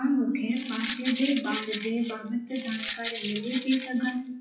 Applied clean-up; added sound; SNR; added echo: classical method WPE with log-MMSE.